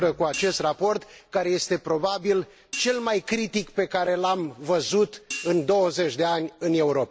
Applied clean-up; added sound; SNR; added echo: none; Hi-hat; 17 dB; none.